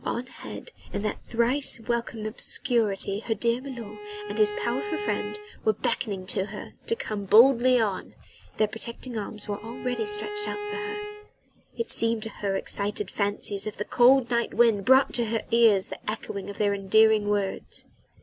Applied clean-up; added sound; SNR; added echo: none; Bowed string instrument; 9 dB; none.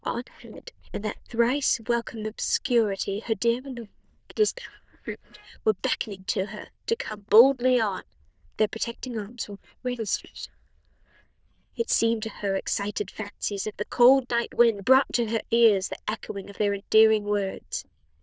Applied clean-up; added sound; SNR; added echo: neural diffusion model UNIVERSE++.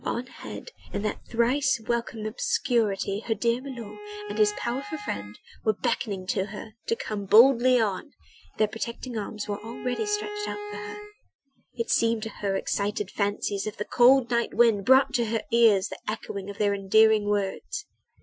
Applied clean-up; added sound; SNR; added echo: classical method Wiener filter.